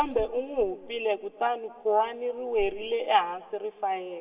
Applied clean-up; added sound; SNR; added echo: none; Zipper (clothing); 18 dB; reverberation time 2.2 s.